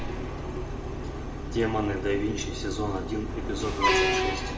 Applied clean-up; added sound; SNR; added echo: none; Truck; 2 dB; reverberation time 0.2 s.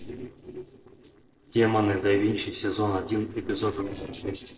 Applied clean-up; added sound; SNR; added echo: neural separator model SepFormer DNS4.